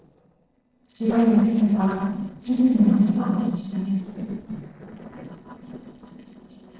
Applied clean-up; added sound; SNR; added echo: neural separator model SepFormer DNS4.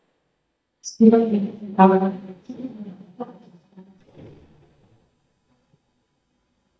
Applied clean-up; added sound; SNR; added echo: neural mask model DeepFilterNet 3.